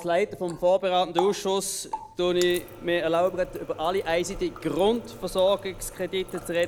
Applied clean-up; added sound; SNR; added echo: none; Water tap, faucet; 15 dB; none.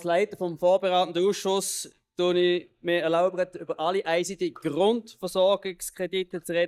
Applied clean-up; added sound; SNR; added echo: neural mask model DeepFilterNet 3.